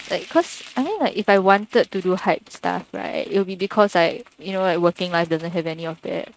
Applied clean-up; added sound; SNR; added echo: neural mask model RNNoise.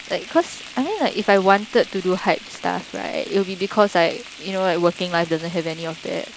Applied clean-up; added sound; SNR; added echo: none; Frying (food); 17 dB; none.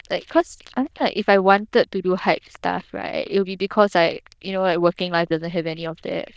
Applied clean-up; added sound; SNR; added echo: neural diffusion model UNIVERSE++.